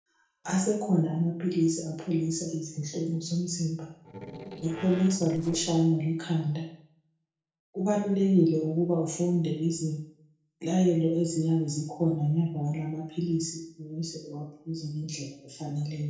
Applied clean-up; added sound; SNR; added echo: neural separator model SepFormer DNS4.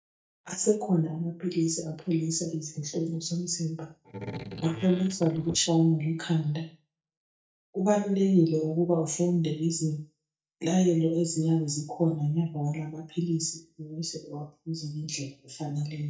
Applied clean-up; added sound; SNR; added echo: neural mask model DeepFilterNet 3.